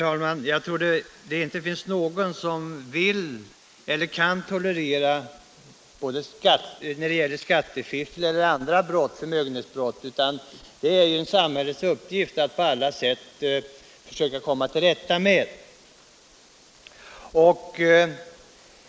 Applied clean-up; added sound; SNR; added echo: neural mask model Resemble Enhance denoiser.